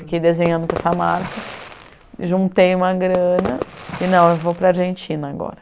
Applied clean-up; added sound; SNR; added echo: none; Fireworks; 12 dB; none.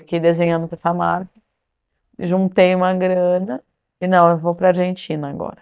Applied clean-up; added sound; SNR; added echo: neural mask model DeepFilterNet 3.